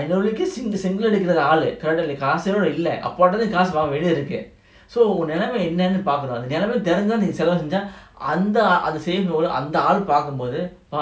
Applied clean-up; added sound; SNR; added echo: none; none; none; none.